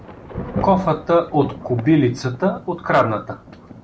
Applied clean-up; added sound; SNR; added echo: none; Thunder / Rain; 13 dB; none.